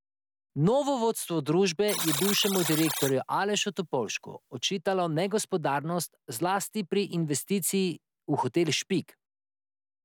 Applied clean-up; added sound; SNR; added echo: none; Alarm; 6 dB; none.